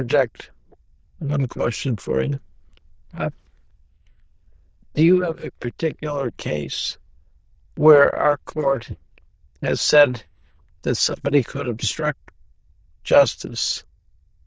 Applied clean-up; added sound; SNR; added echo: neural diffusion model UNIVERSE++.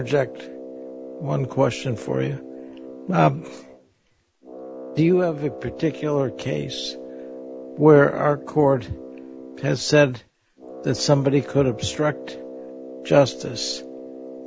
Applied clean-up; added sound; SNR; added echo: none; Brass instrument; 14 dB; none.